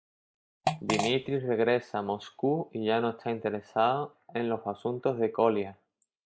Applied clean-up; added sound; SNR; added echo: neural mask model Resemble Enhance denoiser.